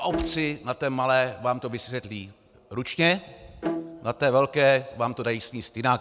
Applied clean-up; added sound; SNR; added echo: none; Bowed string instrument; 10 dB; none.